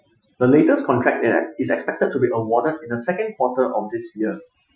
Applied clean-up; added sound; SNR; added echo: classical method Wiener filter.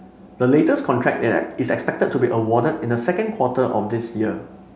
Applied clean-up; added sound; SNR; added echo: none; none; none; none.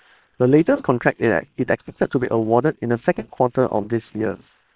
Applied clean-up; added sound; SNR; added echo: neural separator model SepFormer WHAM!.